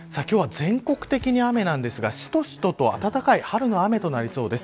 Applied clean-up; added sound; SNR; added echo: none; none; none; none.